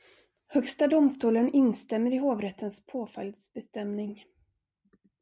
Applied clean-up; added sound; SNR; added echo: none; none; none; none.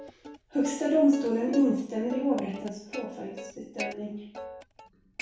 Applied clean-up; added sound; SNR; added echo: none; Plucked string instrument; 13 dB; reverberation time 0.6 s.